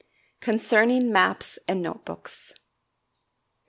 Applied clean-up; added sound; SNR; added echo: none; none; none; none.